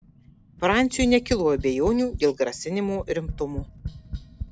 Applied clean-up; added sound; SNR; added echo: none; Tap; 12 dB; none.